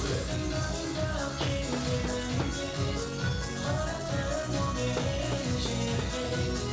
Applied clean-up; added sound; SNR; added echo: neural separator model SepFormer DNS4.